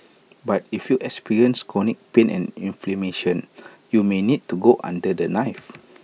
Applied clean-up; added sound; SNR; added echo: none; none; none; none.